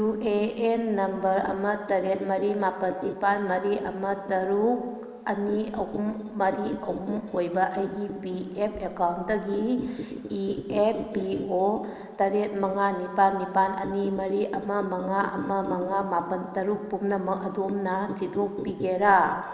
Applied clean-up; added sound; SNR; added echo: neural mask model Resemble Enhance denoiser.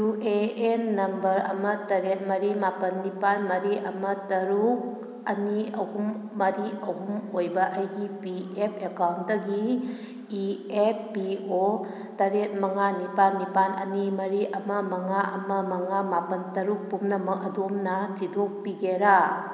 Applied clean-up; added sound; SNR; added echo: none; none; none; none.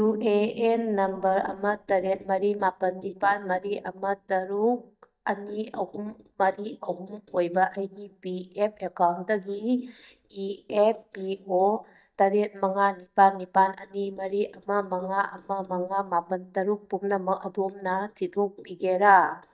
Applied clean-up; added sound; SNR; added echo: neural mask model DeepFilterNet 3.